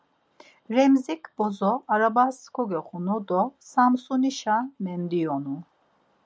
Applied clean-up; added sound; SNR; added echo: none; none; none; none.